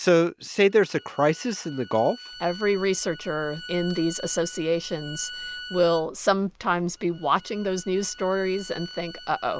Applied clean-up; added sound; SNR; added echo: none; Bowed string instrument; 17 dB; none.